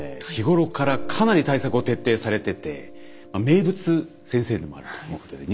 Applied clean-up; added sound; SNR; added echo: none; Piano; 12 dB; none.